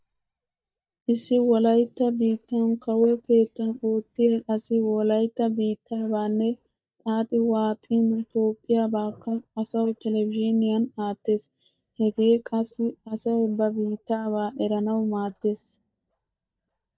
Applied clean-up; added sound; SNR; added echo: neural mask model DeepFilterNet 3.